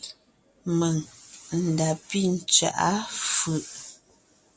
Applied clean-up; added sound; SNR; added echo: none; none; none; none.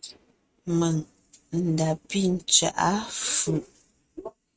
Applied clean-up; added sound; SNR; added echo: neural mask model RNNoise.